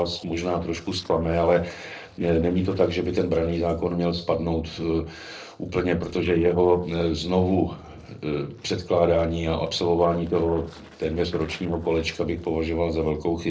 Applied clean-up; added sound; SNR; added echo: neural separator model SepFormer DNS4.